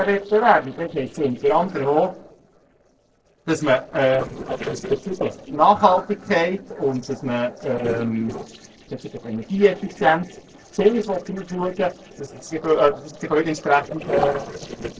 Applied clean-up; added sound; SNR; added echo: neural separator model SepFormer DNS4.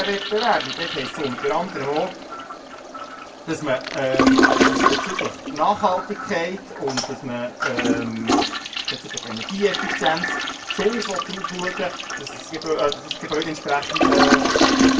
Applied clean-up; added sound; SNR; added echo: none; Toilet flush; -3 dB; reverberation time 0.2 s.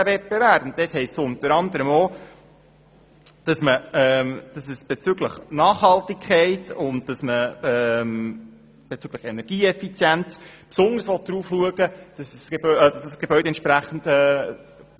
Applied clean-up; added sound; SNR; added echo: none; none; none; none.